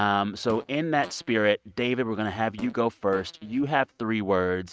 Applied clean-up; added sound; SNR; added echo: neural mask model RNNoise.